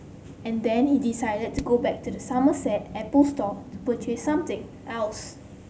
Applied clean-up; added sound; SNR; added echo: none; Hammer; 11 dB; none.